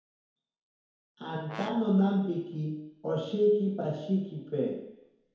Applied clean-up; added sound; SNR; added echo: none; Brass instrument; 15 dB; reverberation time 0.9 s.